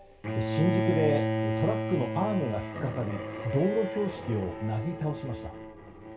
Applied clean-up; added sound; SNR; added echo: none; Bowed string instrument; 2 dB; reverberation time 0.3 s.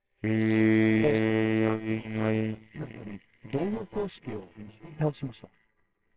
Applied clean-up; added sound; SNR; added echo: neural separator model SepFormer WHAMR!.